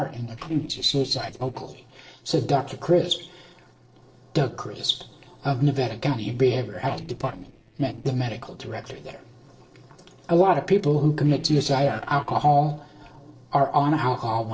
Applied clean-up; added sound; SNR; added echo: neural separator model SepFormer DNS4.